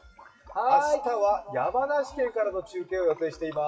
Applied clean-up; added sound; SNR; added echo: classical method WPE with log-MMSE.